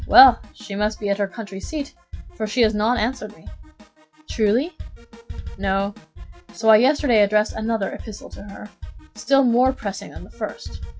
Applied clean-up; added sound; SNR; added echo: classical method log-MMSE.